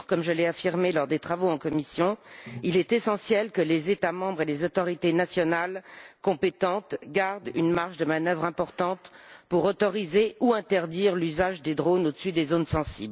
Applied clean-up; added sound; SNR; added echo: none; none; none; none.